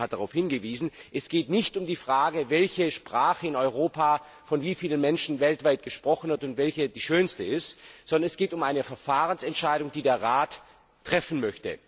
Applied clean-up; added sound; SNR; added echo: none; none; none; none.